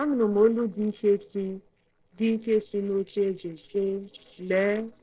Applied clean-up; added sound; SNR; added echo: neural separator model SepFormer DNS4.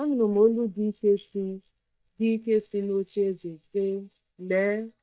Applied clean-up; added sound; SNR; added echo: neural mask model DeepFilterNet 3.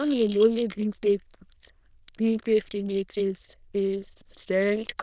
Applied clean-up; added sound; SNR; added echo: neural diffusion model UNIVERSE++.